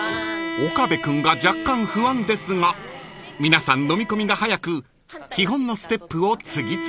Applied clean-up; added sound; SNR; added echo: none; Bowed string instrument; 11 dB; none.